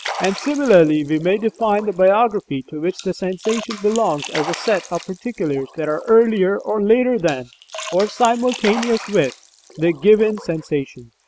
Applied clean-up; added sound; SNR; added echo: none; Splash, splatter; 15 dB; none.